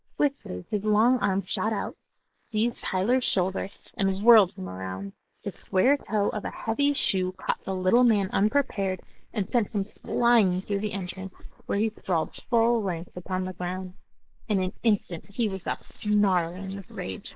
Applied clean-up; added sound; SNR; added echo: neural mask model Resemble Enhance denoiser.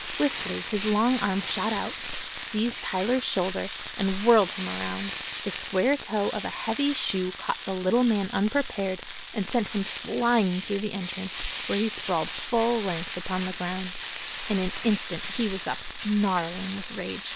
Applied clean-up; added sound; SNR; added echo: none; Frying (food); 4 dB; none.